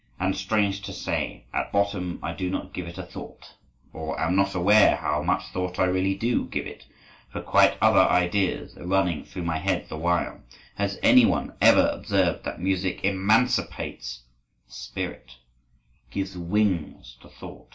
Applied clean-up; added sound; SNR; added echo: none; none; none; reverberation time 0.2 s.